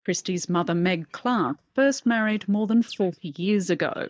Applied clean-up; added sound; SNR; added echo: neural mask model DeepFilterNet 3.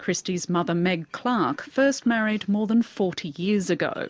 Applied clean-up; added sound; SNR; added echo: none; none; none; none.